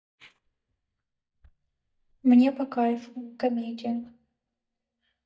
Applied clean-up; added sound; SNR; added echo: neural mask model DeepFilterNet 3.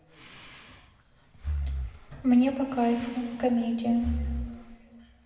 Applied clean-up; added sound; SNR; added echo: none; Breathing; 8 dB; reverberation time 2.1 s.